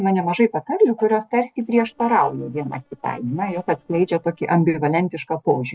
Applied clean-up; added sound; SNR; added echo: neural separator model SepFormer DNS4.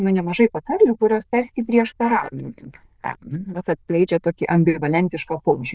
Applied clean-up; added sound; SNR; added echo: neural diffusion model UNIVERSE++.